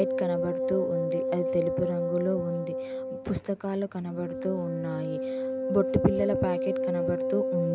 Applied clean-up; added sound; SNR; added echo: none; Wind instrument, woodwind instrument; 0 dB; none.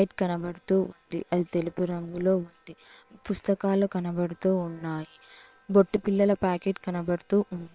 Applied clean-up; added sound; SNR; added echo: neural separator model SepFormer WHAM!.